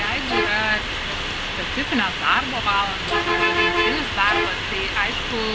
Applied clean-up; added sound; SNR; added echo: none; Bus; -2 dB; none.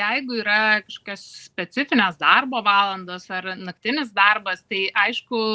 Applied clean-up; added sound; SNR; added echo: none; none; none; none.